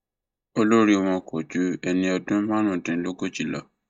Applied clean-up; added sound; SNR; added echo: neural mask model DeepFilterNet 3.